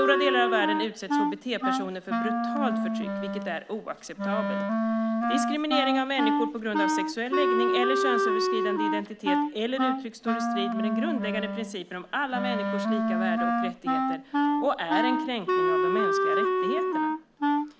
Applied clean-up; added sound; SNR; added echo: none; Wind instrument, woodwind instrument; -5 dB; none.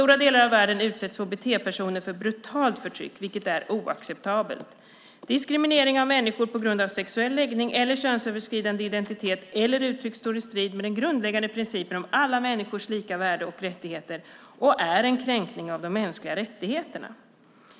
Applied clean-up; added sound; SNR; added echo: none; none; none; none.